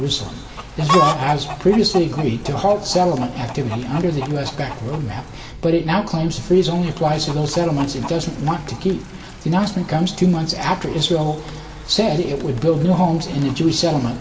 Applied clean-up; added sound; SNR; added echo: none; Chicken, rooster; 12 dB; reverberation time 1.5 s.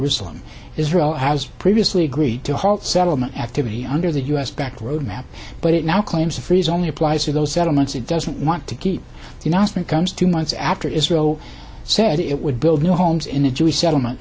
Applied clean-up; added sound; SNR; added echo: none; none; none; none.